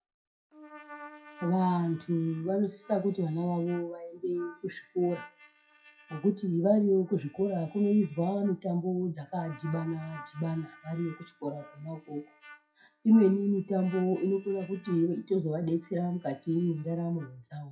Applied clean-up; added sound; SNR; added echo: classical method WPE with log-MMSE.